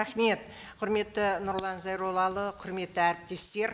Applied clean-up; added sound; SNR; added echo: none; none; none; none.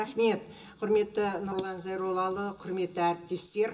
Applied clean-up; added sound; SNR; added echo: none; none; none; reverberation time 0.2 s.